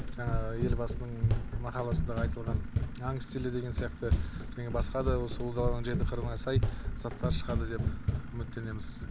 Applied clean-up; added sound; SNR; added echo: none; Run; -4 dB; none.